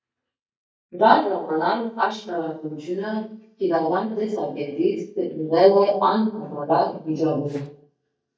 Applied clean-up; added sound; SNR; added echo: neural mask model DeepFilterNet 3.